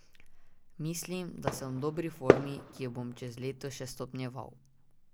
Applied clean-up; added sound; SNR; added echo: none; Fireworks; -5 dB; none.